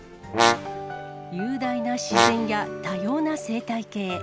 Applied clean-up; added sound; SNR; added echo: none; Brass instrument; -2 dB; none.